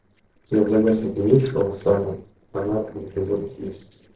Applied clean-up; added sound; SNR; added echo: neural separator model SepFormer DNS4.